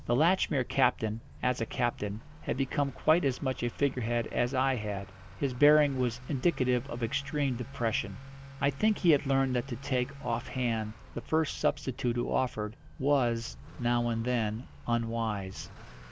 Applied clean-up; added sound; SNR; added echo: none; Bird + Accelerating, revving, vroom / Motor vehicle (road); 16 dB; none.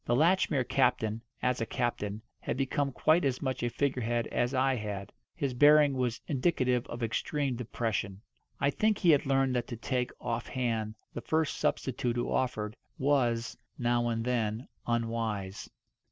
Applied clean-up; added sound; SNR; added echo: none; none; none; none.